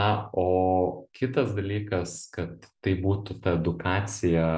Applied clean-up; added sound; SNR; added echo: none; none; none; none.